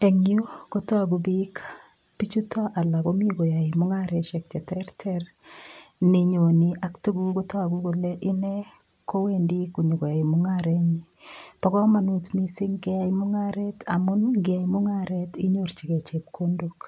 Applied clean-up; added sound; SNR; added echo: none; none; none; none.